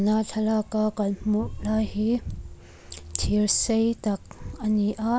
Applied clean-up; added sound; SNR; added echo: none; none; none; none.